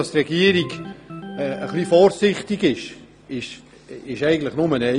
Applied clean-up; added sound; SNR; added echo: none; Organ; 15 dB; none.